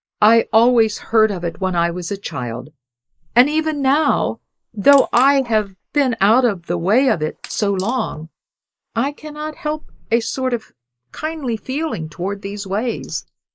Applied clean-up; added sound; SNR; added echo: neural mask model Resemble Enhance denoiser.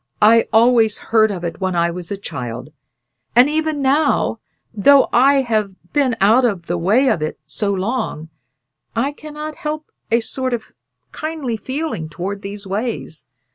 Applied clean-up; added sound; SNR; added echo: none; none; none; none.